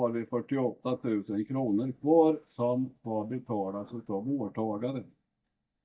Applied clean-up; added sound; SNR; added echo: neural mask model DeepFilterNet 3.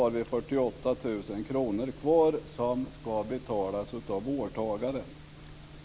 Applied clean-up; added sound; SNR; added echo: none; none; none; none.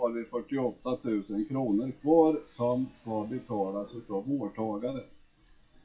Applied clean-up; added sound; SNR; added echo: classical method WPE with log-MMSE.